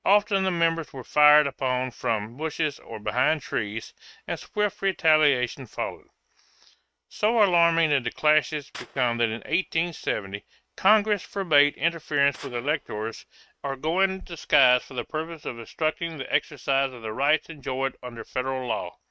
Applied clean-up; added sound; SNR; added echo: neural mask model RNNoise.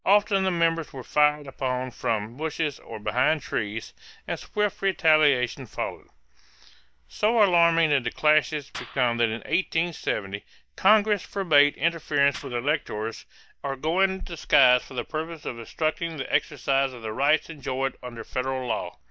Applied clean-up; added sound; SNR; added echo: neural mask model DeepFilterNet 3.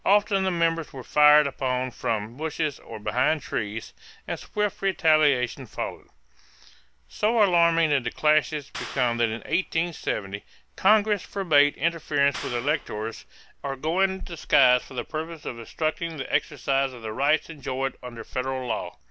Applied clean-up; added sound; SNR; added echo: none; Clapping; 18 dB; none.